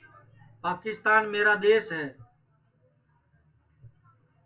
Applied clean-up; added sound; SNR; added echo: none; none; none; reverberation time 0.2 s.